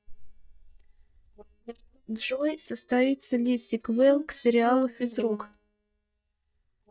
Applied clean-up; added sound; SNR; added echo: neural mask model DeepFilterNet 3.